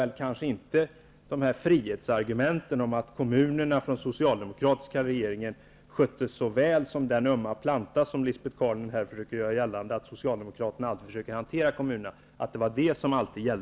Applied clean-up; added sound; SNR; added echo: none; none; none; none.